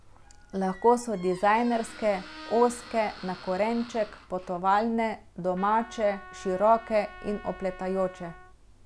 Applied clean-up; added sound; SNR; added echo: none; Trumpet + Squeak; 19 dB; none.